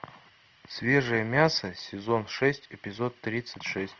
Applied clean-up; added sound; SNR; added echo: none; none; none; none.